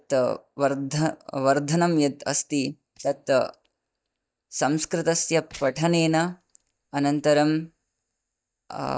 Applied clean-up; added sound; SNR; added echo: neural mask model DeepFilterNet 3.